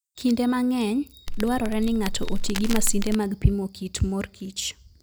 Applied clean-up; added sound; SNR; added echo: none; Crackle; -1 dB; none.